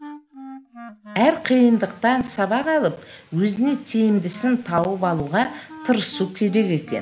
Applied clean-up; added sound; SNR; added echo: none; Wind instrument, woodwind instrument; 20 dB; none.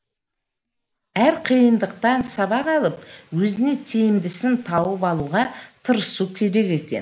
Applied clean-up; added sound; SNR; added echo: neural mask model Resemble Enhance denoiser.